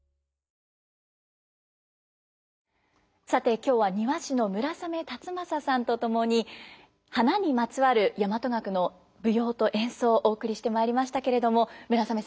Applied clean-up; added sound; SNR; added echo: none; none; none; none.